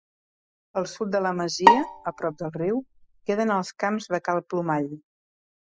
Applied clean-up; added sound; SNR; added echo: classical method spectral subtraction.